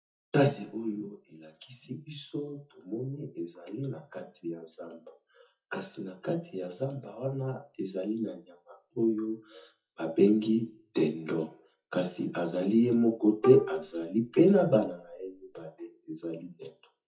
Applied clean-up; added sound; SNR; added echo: classical method WPE with log-MMSE.